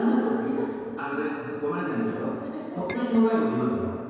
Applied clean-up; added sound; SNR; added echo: none; Chink, clink; 17 dB; reverberation time 2.2 s.